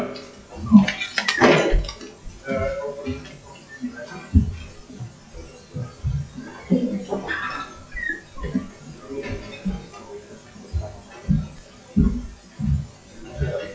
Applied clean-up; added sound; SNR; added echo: classical method WPE with log-MMSE.